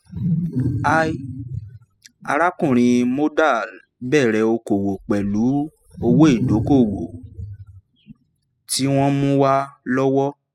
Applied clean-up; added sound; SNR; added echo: classical method spectral subtraction.